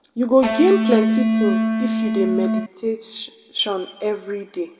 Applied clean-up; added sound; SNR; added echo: none; Electric guitar; -2 dB; reverberation time 1.2 s.